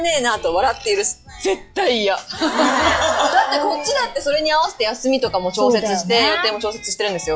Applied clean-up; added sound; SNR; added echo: classical method log-MMSE.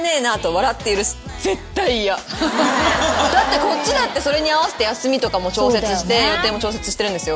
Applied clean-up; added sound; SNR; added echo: none; none; none; none.